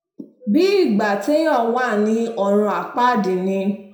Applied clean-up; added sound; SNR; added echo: none; none; none; reverberation time 0.5 s.